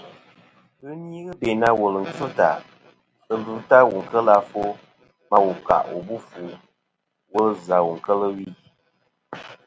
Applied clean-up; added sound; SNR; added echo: none; none; none; none.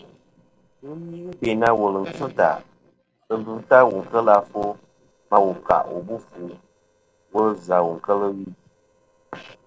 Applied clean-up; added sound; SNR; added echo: neural separator model SepFormer DNS4.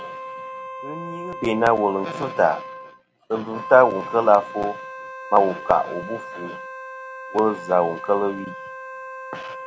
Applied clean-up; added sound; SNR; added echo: none; Wind instrument, woodwind instrument; 12 dB; none.